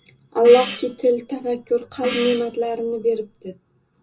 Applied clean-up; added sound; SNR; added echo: none; Gong; 13 dB; reverberation time 0.2 s.